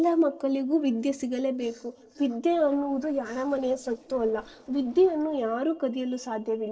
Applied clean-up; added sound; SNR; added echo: neural separator model SepFormer DNS4.